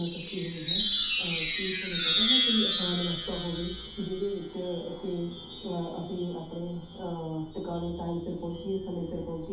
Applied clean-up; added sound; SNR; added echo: none; Chime; -1 dB; reverberation time 0.5 s.